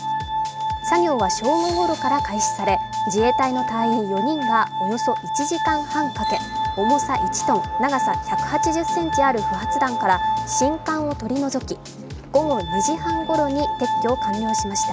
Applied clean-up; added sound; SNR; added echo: none; Glass; 1 dB; none.